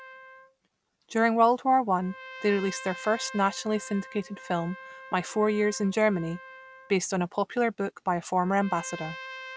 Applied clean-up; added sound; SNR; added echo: none; Trumpet; 17 dB; none.